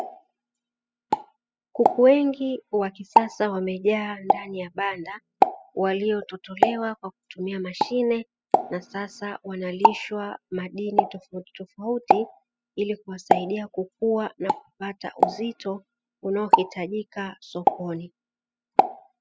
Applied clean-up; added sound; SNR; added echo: classical method spectral subtraction.